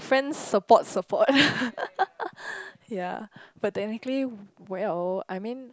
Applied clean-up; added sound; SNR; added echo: none; none; none; none.